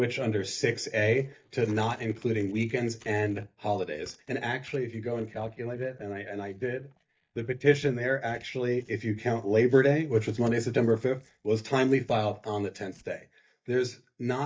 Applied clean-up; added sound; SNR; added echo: neural mask model DeepFilterNet 3.